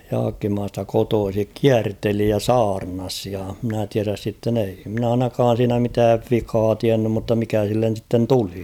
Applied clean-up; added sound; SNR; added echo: none; none; none; none.